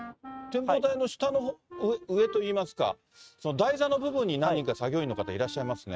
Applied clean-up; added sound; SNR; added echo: neural mask model RNNoise.